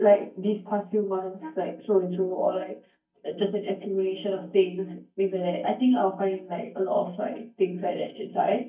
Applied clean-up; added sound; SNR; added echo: neural mask model DeepFilterNet 3.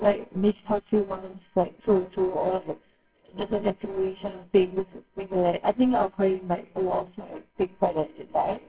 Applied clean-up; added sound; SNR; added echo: neural separator model SepFormer WHAMR!.